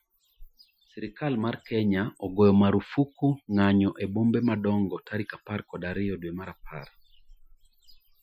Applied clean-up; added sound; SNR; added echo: classical method Wiener filter.